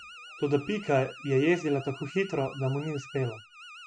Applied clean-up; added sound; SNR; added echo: none; Alarm; 17 dB; none.